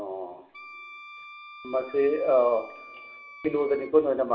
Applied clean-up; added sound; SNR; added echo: none; Wind instrument, woodwind instrument; 19 dB; reverberation time 1.7 s.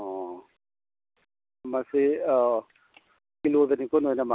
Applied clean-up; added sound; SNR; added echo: none; none; none; none.